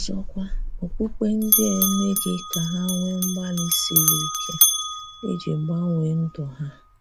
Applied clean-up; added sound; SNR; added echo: none; Bell; 0 dB; none.